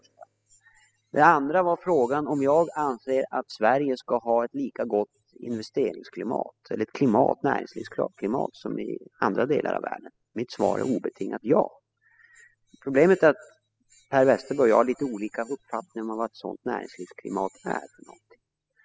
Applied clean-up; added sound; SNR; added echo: classical method spectral subtraction.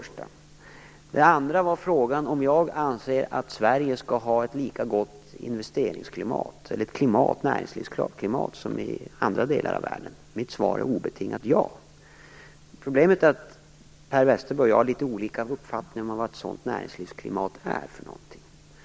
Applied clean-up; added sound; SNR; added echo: none; none; none; none.